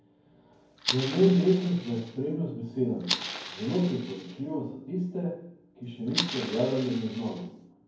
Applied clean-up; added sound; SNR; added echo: none; Fire; 8 dB; reverberation time 0.9 s.